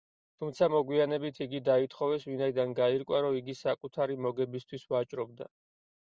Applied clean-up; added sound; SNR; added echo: none; none; none; none.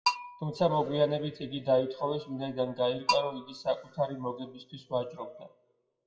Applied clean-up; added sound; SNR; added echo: classical method WPE with log-MMSE.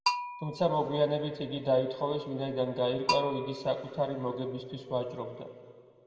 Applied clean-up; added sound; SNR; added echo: none; Bell; 8 dB; reverberation time 2.2 s.